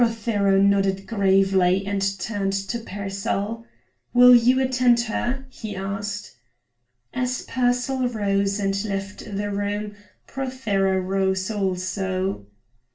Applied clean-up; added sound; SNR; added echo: none; none; none; reverberation time 0.3 s.